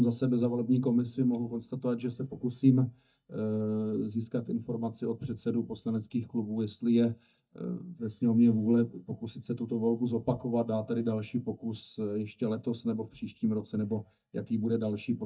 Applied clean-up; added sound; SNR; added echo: neural mask model DeepFilterNet 3.